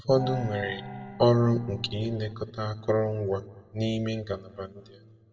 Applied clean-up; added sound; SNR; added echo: none; Gong; 12 dB; reverberation time 1.1 s.